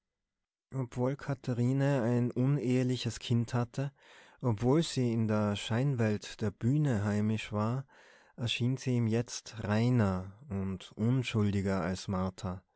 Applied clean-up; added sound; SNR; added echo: none; none; none; none.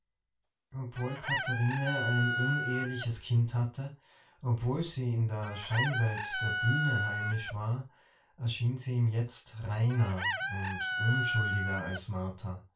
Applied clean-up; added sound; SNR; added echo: none; Chicken, rooster; 5 dB; reverberation time 0.3 s.